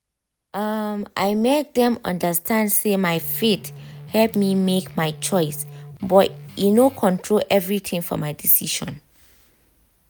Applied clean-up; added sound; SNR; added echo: none; Guitar; 18 dB; none.